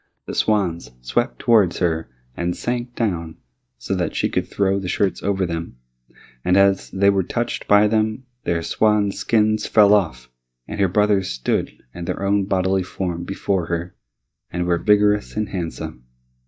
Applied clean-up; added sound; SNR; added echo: neural mask model DeepFilterNet 3.